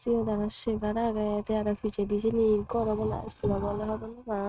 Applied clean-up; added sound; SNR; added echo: neural mask model RNNoise.